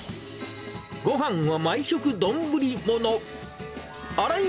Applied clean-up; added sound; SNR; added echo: none; none; none; none.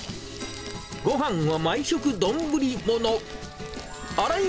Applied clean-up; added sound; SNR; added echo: none; Crumpling, crinkling; 16 dB; none.